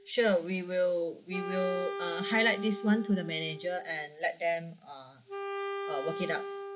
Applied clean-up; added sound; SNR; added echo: none; Wind instrument, woodwind instrument; 8 dB; none.